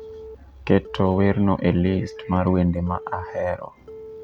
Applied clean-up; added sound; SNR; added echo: none; Telephone; 18 dB; none.